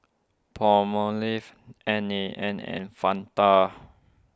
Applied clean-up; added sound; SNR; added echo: none; none; none; none.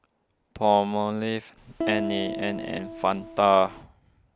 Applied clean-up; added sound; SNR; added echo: none; Piano; 7 dB; none.